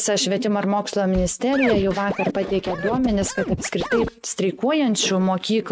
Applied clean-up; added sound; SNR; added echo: neural mask model RNNoise.